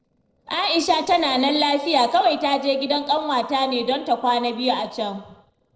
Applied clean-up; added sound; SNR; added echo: neural separator model SepFormer DNS4.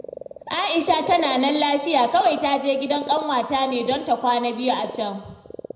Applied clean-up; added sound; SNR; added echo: none; Frog; 15 dB; reverberation time 0.8 s.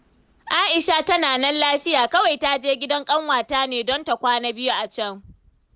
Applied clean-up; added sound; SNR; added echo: none; none; none; none.